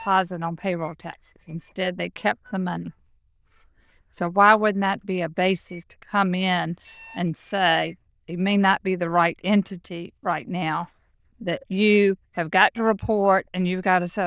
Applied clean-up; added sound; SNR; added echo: neural diffusion model UNIVERSE++.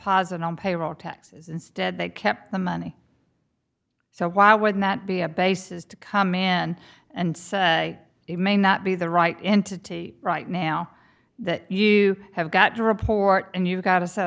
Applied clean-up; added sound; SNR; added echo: none; none; none; none.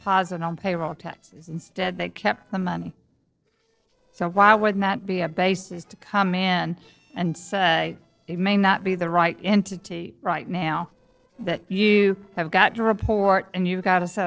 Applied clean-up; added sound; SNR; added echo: neural separator model SepFormer DNS4.